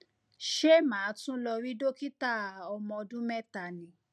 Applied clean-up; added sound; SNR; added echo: none; none; none; none.